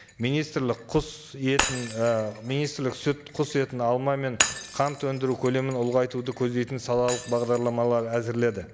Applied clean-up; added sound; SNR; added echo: none; Shatter; 10 dB; none.